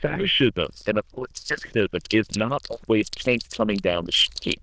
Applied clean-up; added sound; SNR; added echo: neural diffusion model UNIVERSE++.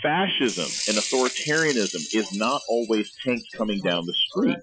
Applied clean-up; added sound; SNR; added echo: classical method Wiener filter.